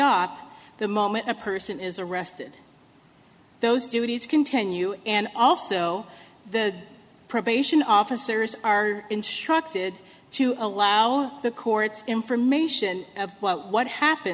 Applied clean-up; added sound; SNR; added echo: none; none; none; none.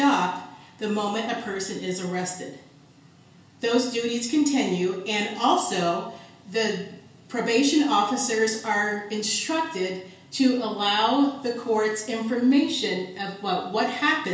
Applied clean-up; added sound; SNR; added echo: none; none; none; reverberation time 0.5 s.